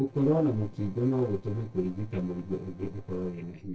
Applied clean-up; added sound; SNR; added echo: neural separator model SepFormer DNS4.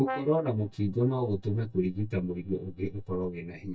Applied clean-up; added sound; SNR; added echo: neural mask model DeepFilterNet 3.